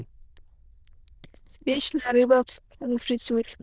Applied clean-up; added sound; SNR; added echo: neural diffusion model UNIVERSE++.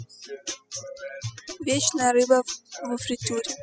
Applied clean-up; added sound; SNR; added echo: classical method spectral subtraction.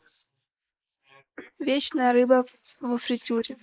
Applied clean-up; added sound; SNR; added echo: neural mask model Resemble Enhance denoiser.